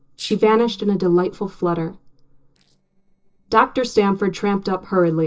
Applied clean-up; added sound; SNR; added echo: neural separator model SepFormer DNS4.